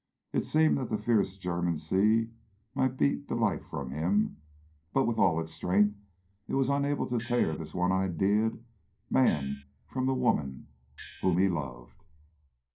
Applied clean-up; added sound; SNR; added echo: none; Gong; 18 dB; reverberation time 0.3 s.